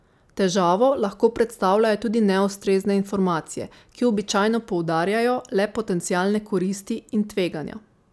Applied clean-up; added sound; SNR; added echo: none; none; none; none.